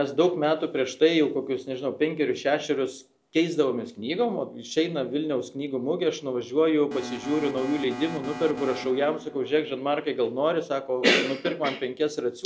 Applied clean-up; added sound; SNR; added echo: none; Alarm; 12 dB; none.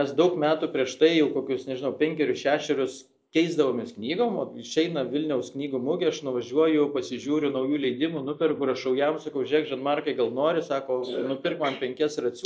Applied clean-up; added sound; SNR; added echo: neural mask model Resemble Enhance denoiser.